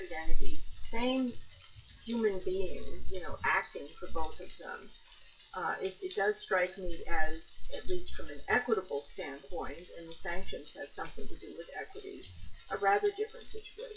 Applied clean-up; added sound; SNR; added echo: classical method WPE with log-MMSE.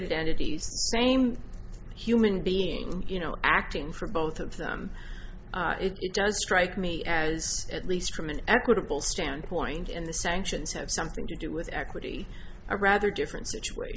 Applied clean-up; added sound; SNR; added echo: none; none; none; none.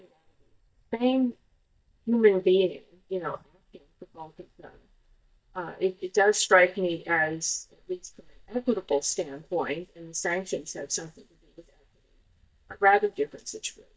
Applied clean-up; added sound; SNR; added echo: neural mask model DeepFilterNet 3.